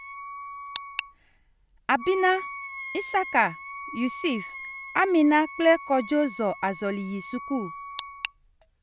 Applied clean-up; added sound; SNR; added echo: none; Wind instrument, woodwind instrument; 13 dB; none.